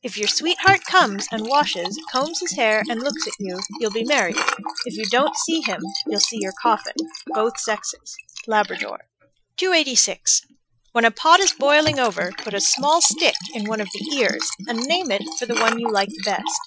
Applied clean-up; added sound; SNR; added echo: classical method Wiener filter.